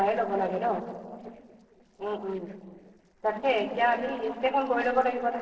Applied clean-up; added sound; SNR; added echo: neural separator model SepFormer DNS4.